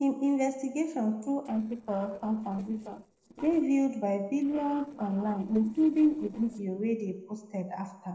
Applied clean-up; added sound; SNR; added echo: neural separator model SepFormer DNS4.